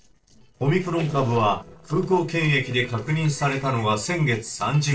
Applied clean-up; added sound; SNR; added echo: neural separator model SepFormer DNS4.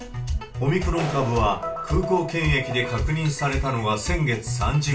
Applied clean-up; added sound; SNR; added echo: none; Clapping; 18 dB; reverberation time 0.3 s.